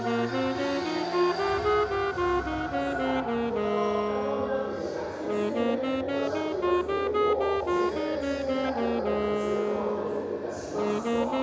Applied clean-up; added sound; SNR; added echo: none; Wind instrument, woodwind instrument; -3 dB; reverberation time 2.2 s.